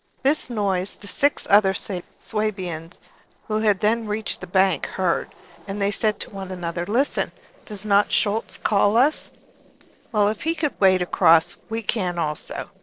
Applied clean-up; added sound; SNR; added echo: neural separator model SepFormer DNS4.